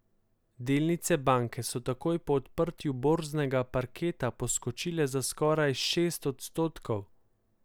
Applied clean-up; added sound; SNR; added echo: none; none; none; none.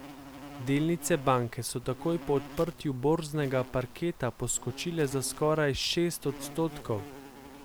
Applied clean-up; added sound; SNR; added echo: none; Insect; 16 dB; none.